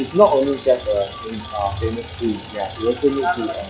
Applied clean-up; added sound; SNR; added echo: classical method log-MMSE.